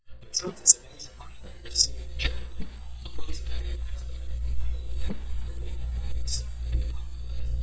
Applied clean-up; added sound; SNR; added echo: neural mask model DeepFilterNet 3.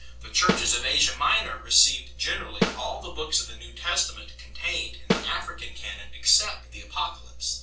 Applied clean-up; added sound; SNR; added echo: none; Snare drum; 3 dB; reverberation time 0.3 s.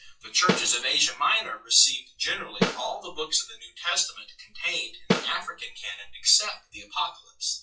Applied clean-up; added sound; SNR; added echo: classical method WPE with log-MMSE.